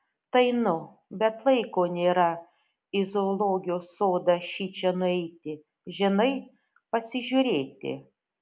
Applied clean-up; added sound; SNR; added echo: none; none; none; none.